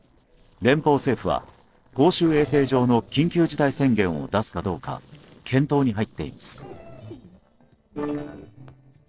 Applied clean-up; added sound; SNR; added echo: neural separator model SepFormer DNS4.